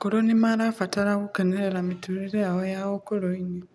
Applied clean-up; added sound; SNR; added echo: none; none; none; none.